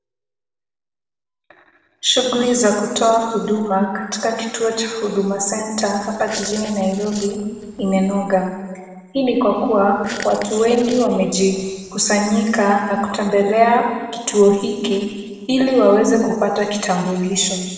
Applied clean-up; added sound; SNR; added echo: neural separator model SepFormer DNS4.